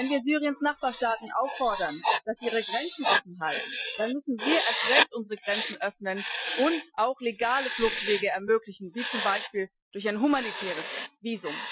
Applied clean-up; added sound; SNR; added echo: classical method Wiener filter.